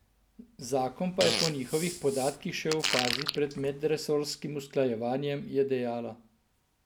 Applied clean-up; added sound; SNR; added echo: none; Fart; 4 dB; none.